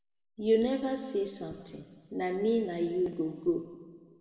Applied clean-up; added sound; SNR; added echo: none; none; none; reverberation time 1.6 s.